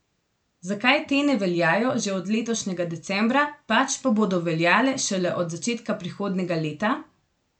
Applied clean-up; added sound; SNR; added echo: none; none; none; none.